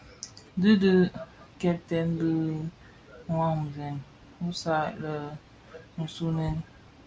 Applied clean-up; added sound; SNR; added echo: none; none; none; none.